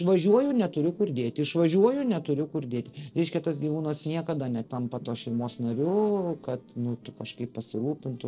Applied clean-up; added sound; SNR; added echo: neural separator model SepFormer DNS4.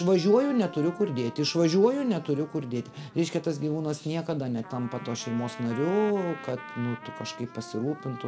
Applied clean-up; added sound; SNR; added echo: none; Trumpet; 17 dB; reverberation time 1.1 s.